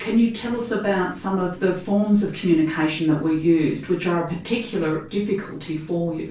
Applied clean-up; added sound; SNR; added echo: none; none; none; reverberation time 0.3 s.